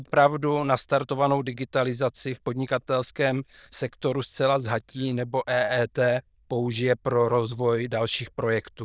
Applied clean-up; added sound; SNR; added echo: neural diffusion model UNIVERSE++.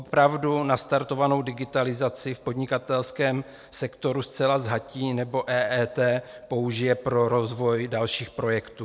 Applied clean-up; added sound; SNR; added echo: none; none; none; none.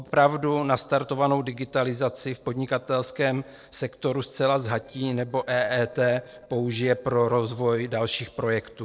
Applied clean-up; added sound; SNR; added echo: neural separator model SepFormer DNS4.